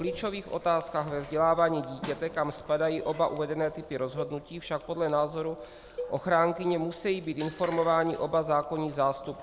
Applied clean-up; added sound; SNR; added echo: none; Scissors + Cowbell; 17 dB; none.